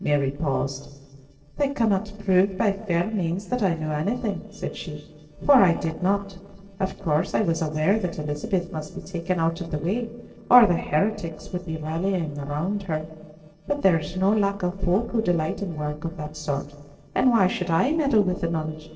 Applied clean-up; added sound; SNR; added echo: neural separator model SepFormer DNS4.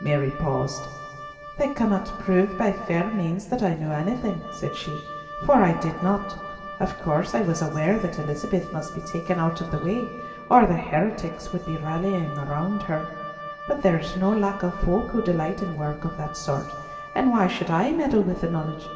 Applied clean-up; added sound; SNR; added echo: none; Wind instrument, woodwind instrument; 13 dB; reverberation time 2.8 s.